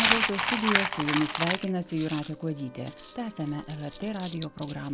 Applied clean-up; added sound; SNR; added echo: none; Coin (dropping); 0 dB; none.